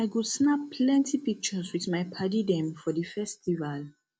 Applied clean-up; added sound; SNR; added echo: none; none; none; none.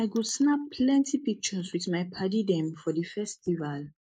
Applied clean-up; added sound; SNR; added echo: neural mask model Resemble Enhance denoiser.